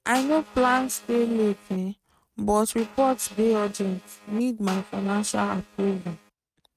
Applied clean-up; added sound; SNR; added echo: neural mask model RNNoise.